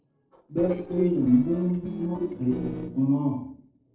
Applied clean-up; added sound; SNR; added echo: neural separator model SepFormer DNS4.